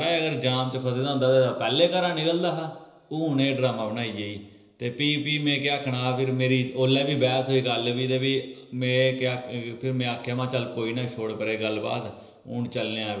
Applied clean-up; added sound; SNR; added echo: none; none; none; reverberation time 1.4 s.